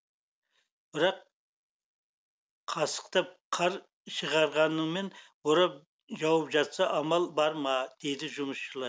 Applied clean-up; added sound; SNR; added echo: none; none; none; none.